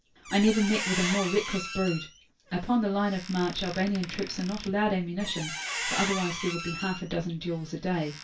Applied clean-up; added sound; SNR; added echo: none; Squeak; 8 dB; reverberation time 0.2 s.